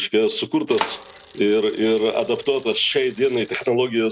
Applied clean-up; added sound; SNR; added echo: none; Bicycle; 14 dB; none.